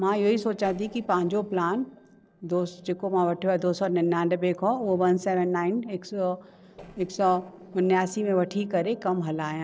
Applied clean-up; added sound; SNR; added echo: neural separator model SepFormer DNS4.